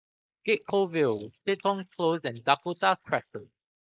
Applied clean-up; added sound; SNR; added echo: neural mask model Resemble Enhance denoiser.